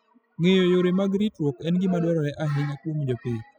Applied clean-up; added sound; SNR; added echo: classical method spectral subtraction.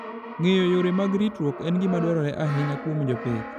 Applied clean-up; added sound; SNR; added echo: none; Brass instrument; 11 dB; none.